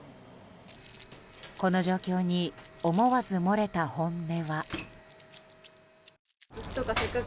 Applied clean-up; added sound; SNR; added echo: none; Crumpling, crinkling; 19 dB; none.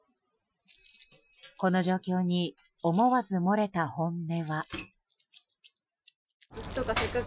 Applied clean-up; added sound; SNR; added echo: classical method Wiener filter.